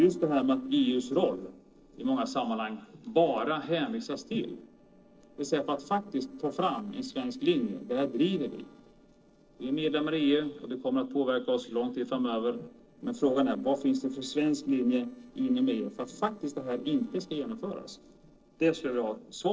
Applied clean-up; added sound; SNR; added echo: neural separator model SepFormer DNS4.